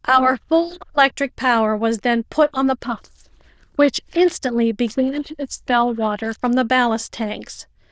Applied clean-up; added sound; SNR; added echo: neural diffusion model UNIVERSE++.